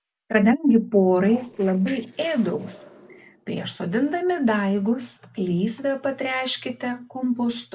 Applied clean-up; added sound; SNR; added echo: neural separator model SepFormer DNS4.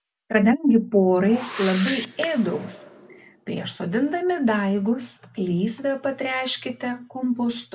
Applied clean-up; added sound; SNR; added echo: none; Whoosh, swoosh, swish; 11 dB; none.